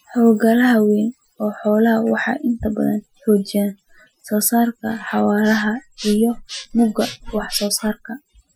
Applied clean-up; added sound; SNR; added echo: classical method Wiener filter.